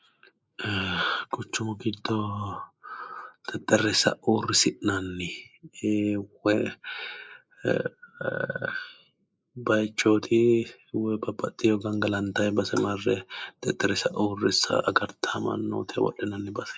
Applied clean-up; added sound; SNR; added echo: neural mask model Resemble Enhance denoiser.